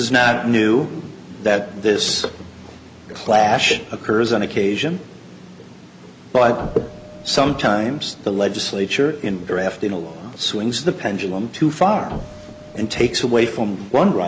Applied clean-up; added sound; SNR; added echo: none; Printer; 15 dB; none.